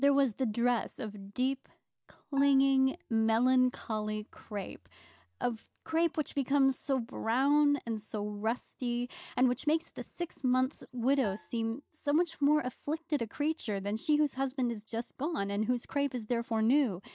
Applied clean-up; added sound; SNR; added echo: neural mask model DeepFilterNet 3.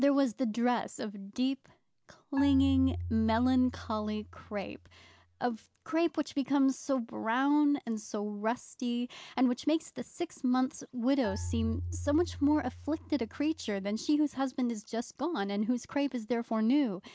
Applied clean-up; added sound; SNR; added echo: none; Marimba, xylophone; 10 dB; none.